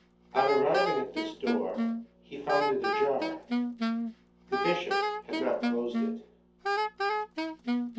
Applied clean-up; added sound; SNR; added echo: none; Wind instrument, woodwind instrument; -1 dB; reverberation time 0.5 s.